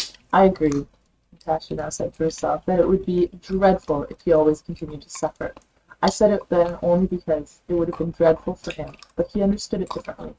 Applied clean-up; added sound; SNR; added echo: neural mask model RNNoise.